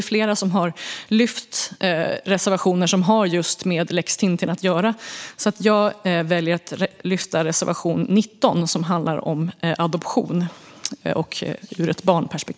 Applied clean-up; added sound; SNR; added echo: none; none; none; none.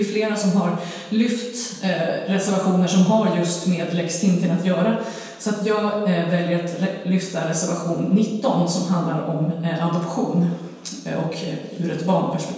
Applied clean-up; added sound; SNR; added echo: none; none; none; reverberation time 1.2 s.